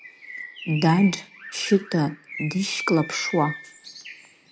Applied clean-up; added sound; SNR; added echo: none; Bird; 12 dB; none.